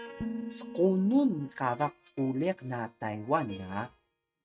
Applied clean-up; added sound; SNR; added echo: neural mask model RNNoise.